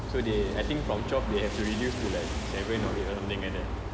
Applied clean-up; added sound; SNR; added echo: none; Rain; 12 dB; none.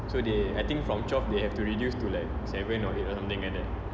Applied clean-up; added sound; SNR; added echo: none; none; none; none.